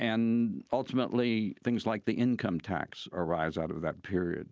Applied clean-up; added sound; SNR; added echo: none; none; none; none.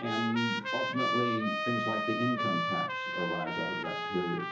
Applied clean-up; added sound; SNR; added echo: none; Trumpet; -1 dB; reverberation time 0.7 s.